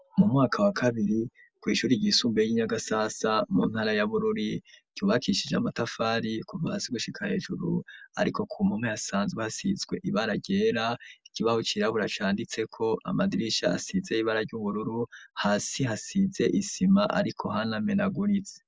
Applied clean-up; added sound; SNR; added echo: none; none; none; none.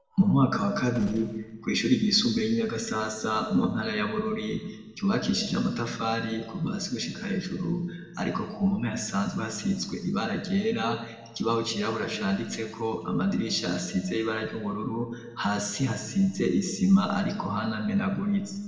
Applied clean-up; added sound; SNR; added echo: neural separator model SepFormer DNS4.